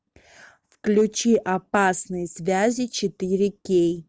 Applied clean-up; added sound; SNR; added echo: none; none; none; none.